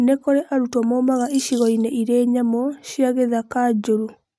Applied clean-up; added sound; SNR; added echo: neural mask model RNNoise.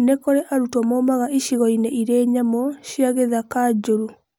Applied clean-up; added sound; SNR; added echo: none; none; none; none.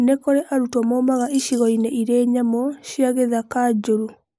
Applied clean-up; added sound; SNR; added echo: neural mask model Resemble Enhance denoiser.